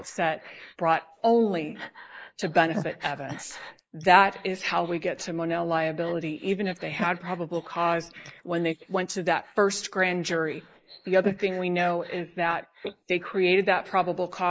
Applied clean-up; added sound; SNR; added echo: neural mask model Resemble Enhance denoiser.